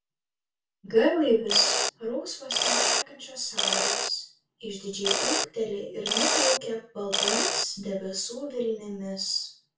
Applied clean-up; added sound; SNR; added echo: none; Mechanisms; -2 dB; reverberation time 0.3 s.